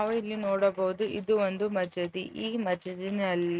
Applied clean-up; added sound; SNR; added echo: neural mask model RNNoise.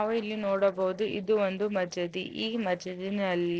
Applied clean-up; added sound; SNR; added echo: neural separator model SepFormer DNS4.